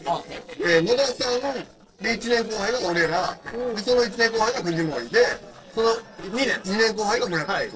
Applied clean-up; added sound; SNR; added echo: neural separator model SepFormer DNS4.